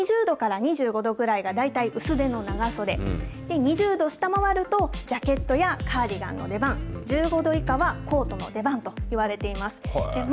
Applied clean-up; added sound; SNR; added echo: none; none; none; none.